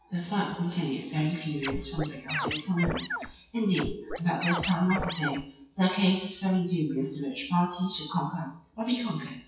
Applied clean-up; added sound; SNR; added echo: classical method WPE with log-MMSE.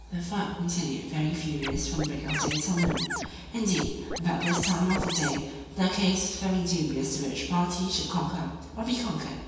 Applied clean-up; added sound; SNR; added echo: none; Scratching (performance technique); 4 dB; reverberation time 1.2 s.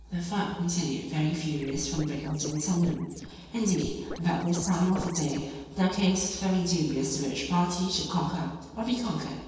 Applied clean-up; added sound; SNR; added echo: neural separator model SepFormer DNS4.